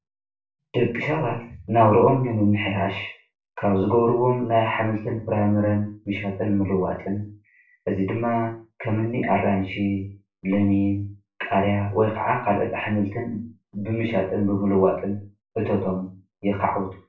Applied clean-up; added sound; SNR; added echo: none; none; none; reverberation time 0.3 s.